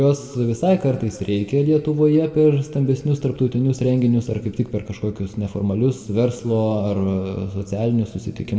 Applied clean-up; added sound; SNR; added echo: none; none; none; reverberation time 1.6 s.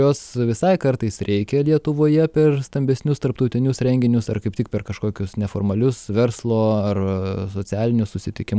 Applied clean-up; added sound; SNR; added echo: none; none; none; none.